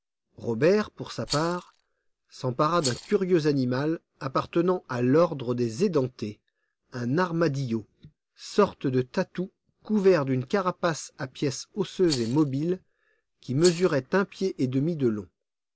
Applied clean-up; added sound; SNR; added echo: none; Rattle; 13 dB; none.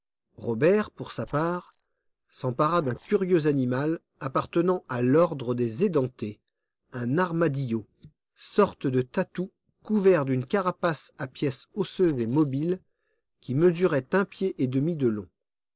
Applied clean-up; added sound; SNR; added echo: neural separator model SepFormer DNS4.